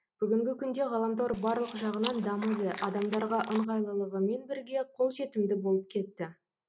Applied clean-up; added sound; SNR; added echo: none; Chewing, mastication; 12 dB; none.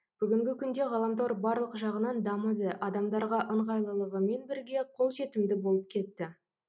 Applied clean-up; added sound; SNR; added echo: none; none; none; none.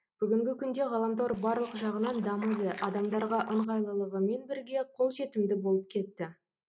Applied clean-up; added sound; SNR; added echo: neural mask model Resemble Enhance denoiser.